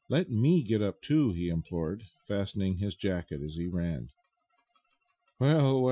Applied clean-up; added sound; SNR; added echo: classical method Wiener filter.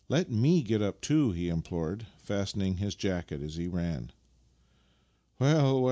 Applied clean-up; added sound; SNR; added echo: none; none; none; none.